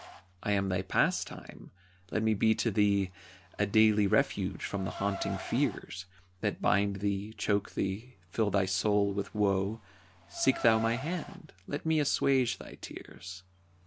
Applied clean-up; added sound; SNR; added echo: none; Car; 18 dB; none.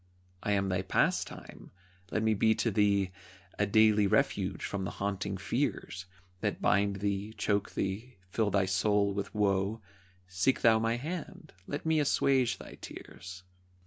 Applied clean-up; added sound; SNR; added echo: none; none; none; none.